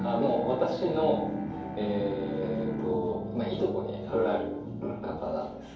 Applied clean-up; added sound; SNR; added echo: none; Bowed string instrument; 11 dB; reverberation time 2.4 s.